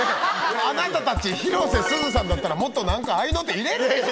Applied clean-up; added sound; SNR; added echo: none; Drum kit; 7 dB; none.